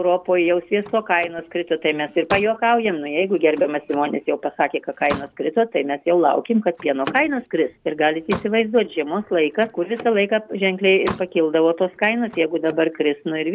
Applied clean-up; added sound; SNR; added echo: none; Slam; 17 dB; none.